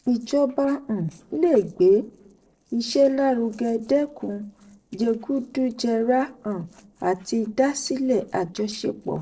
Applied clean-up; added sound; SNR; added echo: neural separator model SepFormer DNS4.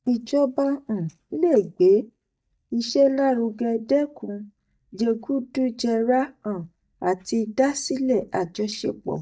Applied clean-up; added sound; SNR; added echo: neural mask model DeepFilterNet 3.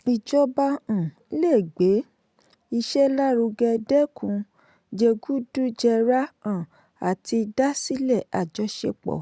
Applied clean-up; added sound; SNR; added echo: none; none; none; none.